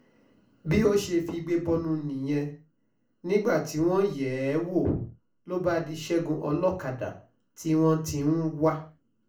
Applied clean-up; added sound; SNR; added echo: none; none; none; reverberation time 0.3 s.